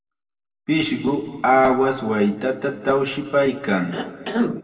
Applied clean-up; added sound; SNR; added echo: neural separator model SepFormer DNS4.